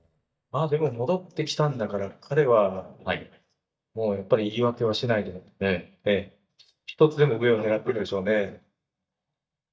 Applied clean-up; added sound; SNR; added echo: neural mask model DeepFilterNet 3.